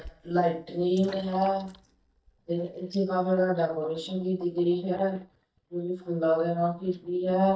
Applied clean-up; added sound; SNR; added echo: neural mask model DeepFilterNet 3.